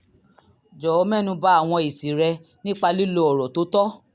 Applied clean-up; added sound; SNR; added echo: none; Tambourine; 7 dB; none.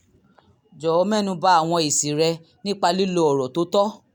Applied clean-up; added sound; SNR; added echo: none; none; none; none.